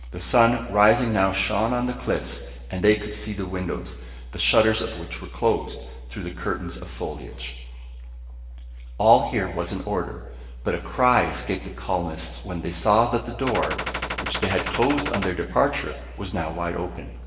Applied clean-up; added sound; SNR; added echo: none; Gunshot, gunfire; 5 dB; reverberation time 1.3 s.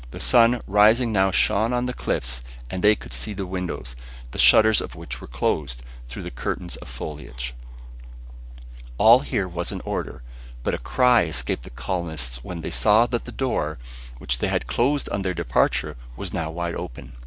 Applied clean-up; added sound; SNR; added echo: none; none; none; none.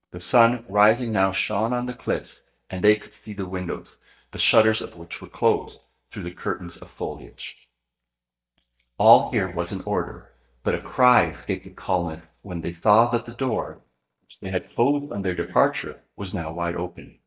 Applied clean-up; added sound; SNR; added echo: neural mask model DeepFilterNet 3.